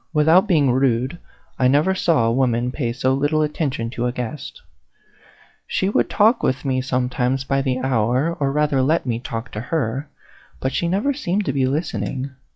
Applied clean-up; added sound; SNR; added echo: classical method log-MMSE.